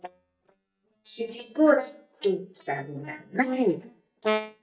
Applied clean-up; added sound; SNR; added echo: neural mask model DeepFilterNet 3.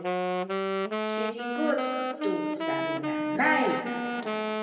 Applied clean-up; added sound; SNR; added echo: none; Wind instrument, woodwind instrument; -2 dB; reverberation time 2.1 s.